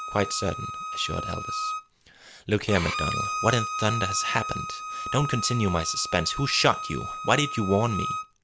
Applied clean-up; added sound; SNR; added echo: none; Bowed string instrument; 5 dB; none.